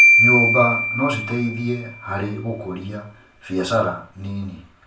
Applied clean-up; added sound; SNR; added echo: none; Marimba, xylophone; -2 dB; reverberation time 0.3 s.